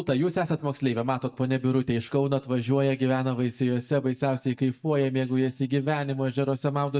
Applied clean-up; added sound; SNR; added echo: neural mask model DeepFilterNet 3.